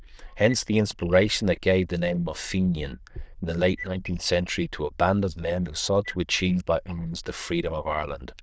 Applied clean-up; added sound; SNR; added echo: neural diffusion model UNIVERSE++.